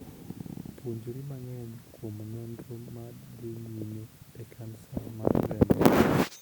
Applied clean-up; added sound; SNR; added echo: none; none; none; none.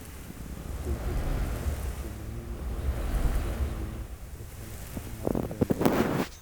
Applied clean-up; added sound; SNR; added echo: none; Fire; -1 dB; none.